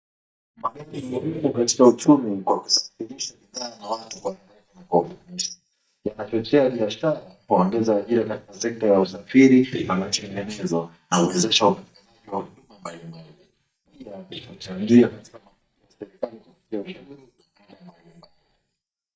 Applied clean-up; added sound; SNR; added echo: neural mask model DeepFilterNet 3.